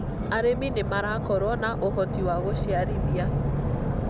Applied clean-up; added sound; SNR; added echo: none; none; none; none.